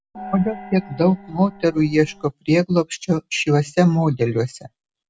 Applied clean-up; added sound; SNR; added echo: none; Gong; 18 dB; none.